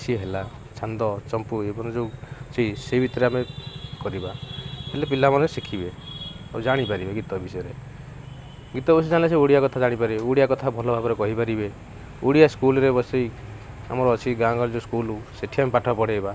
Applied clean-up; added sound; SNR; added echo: none; none; none; none.